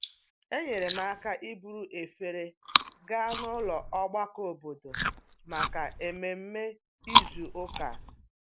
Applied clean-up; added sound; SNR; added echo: neural mask model Resemble Enhance denoiser.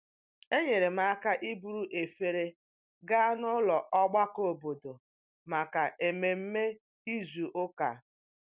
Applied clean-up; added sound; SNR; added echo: none; none; none; none.